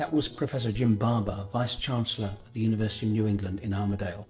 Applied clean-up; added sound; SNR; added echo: neural separator model SepFormer DNS4.